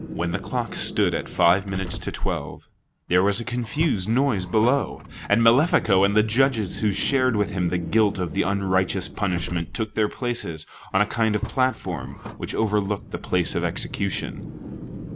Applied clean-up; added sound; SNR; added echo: none; Car; 12 dB; none.